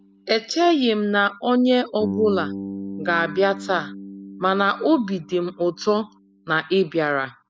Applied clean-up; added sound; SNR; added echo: none; Bass guitar; 14 dB; none.